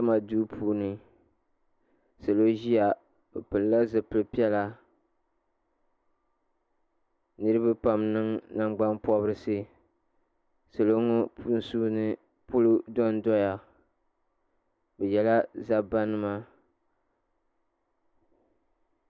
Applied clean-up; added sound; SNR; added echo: none; none; none; none.